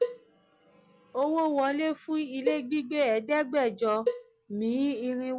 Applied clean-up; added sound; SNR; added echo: none; Cowbell; 7 dB; none.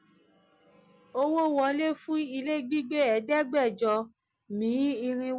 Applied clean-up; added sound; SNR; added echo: none; none; none; none.